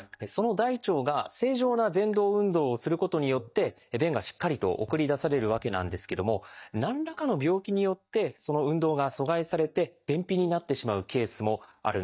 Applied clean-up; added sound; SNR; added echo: neural mask model DeepFilterNet 3.